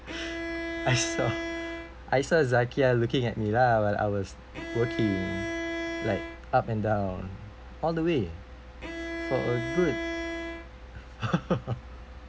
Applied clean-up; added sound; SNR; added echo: none; Bowed string instrument; 7 dB; none.